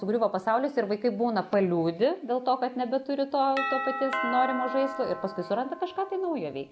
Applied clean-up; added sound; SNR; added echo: none; Doorbell; 10 dB; none.